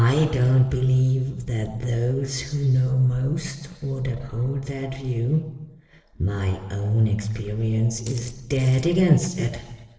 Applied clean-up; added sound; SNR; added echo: neural separator model SepFormer DNS4.